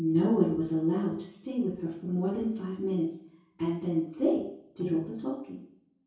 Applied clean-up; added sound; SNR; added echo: none; Piano; 17 dB; reverberation time 0.6 s.